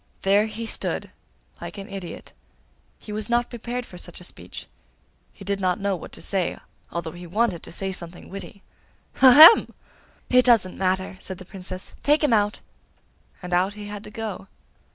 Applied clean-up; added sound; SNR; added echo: none; none; none; none.